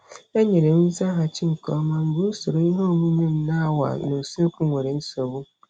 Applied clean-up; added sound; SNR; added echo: none; none; none; none.